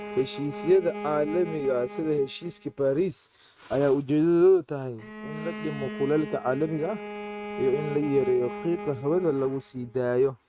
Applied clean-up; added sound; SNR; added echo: neural mask model RNNoise.